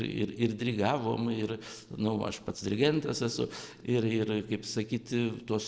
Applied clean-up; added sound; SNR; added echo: neural separator model SepFormer DNS4.